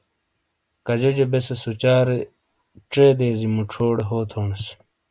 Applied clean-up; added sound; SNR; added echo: none; none; none; none.